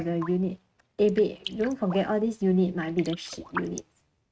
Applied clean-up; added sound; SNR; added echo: neural mask model RNNoise.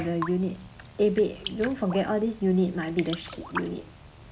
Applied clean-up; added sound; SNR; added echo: none; Raindrop; 13 dB; none.